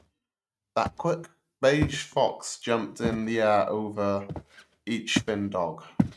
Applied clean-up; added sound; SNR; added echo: neural mask model RNNoise.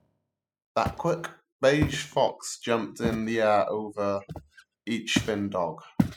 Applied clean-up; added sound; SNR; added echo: classical method spectral subtraction.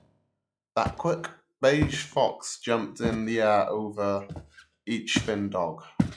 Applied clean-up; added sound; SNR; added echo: classical method log-MMSE.